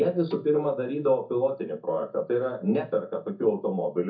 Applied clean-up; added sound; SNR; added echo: neural mask model DeepFilterNet 3.